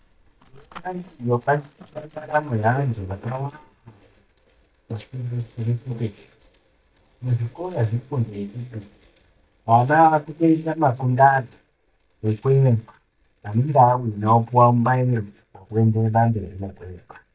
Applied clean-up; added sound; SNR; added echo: neural mask model DeepFilterNet 3.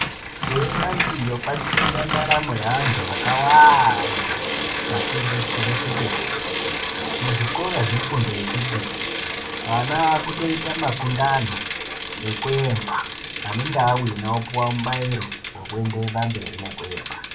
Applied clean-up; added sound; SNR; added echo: none; Bicycle; 3 dB; reverberation time 0.3 s.